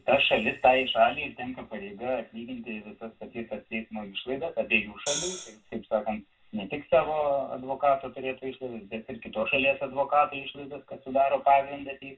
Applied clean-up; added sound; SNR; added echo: none; Hi-hat; 6 dB; reverberation time 0.1 s.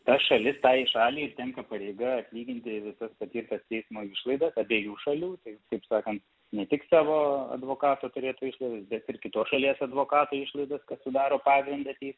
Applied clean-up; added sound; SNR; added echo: none; none; none; none.